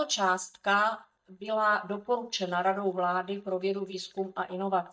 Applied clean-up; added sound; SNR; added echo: neural mask model DeepFilterNet 3.